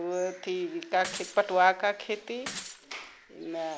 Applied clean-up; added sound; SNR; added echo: none; Shatter / Crushing; 14 dB; none.